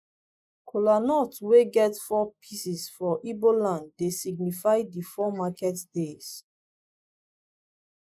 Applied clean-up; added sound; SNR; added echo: neural mask model Resemble Enhance denoiser.